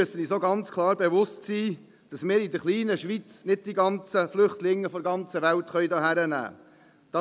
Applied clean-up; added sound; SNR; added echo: none; none; none; none.